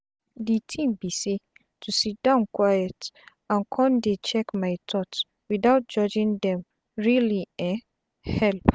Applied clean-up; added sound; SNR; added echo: none; none; none; none.